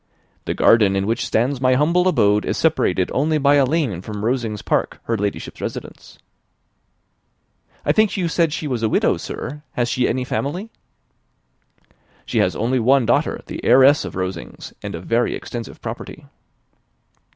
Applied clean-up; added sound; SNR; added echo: none; none; none; none.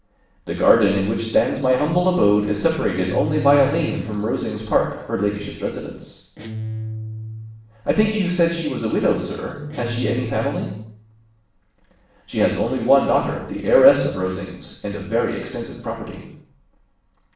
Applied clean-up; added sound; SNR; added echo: none; Guitar; 11 dB; reverberation time 0.6 s.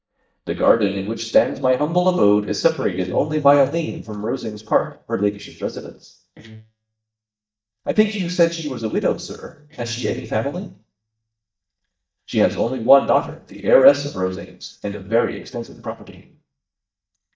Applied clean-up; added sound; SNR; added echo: neural mask model DeepFilterNet 3.